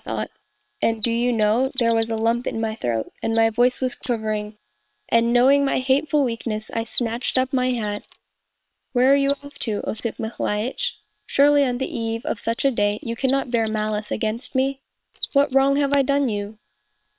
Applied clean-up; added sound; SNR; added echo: neural separator model SepFormer WHAM!.